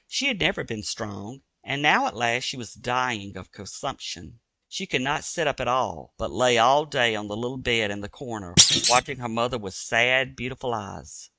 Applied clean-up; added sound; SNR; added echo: neural mask model RNNoise.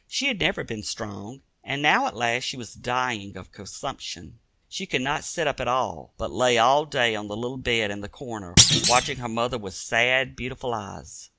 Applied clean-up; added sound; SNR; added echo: none; Thump, thud; -5 dB; none.